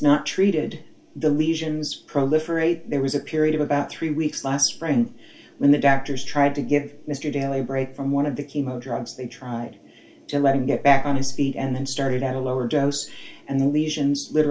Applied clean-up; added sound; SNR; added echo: none; none; none; reverberation time 0.2 s.